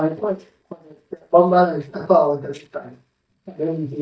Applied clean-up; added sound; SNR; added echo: neural mask model DeepFilterNet 3.